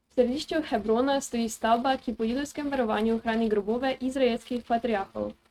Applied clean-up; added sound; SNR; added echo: neural mask model RNNoise.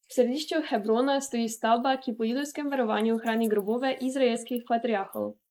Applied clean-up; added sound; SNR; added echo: neural mask model Resemble Enhance denoiser.